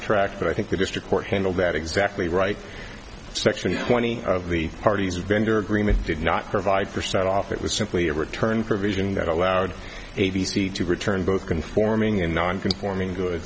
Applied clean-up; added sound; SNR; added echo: none; none; none; none.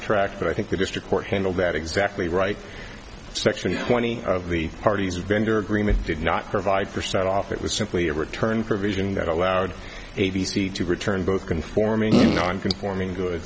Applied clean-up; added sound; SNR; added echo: none; Fart; -4 dB; none.